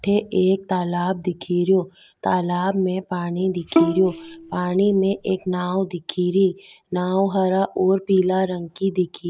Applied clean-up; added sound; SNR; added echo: none; Bowed string instrument; 4 dB; none.